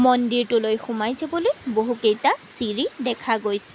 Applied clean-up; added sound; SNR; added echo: none; none; none; none.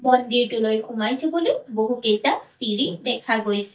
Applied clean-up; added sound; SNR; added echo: neural mask model DeepFilterNet 3.